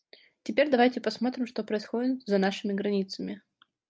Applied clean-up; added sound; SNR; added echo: none; none; none; none.